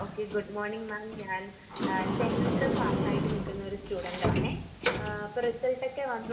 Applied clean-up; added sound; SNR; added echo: none; Sliding door; -2 dB; reverberation time 1.6 s.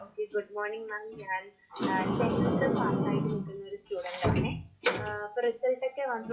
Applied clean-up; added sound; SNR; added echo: classical method WPE with log-MMSE.